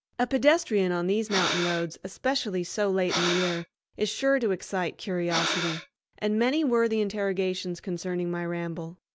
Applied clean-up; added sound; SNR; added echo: none; Breathing; 4 dB; none.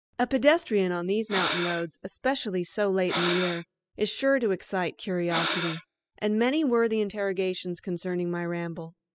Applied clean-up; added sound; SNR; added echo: classical method spectral subtraction.